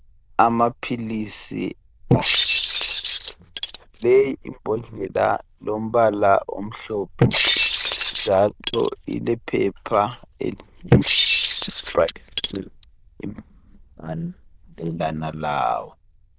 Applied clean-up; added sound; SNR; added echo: neural diffusion model UNIVERSE++.